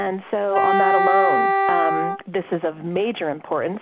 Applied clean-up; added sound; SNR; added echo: none; Wind instrument, woodwind instrument; -4 dB; none.